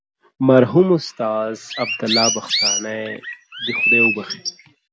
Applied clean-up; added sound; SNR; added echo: none; Chirp, tweet; 1 dB; none.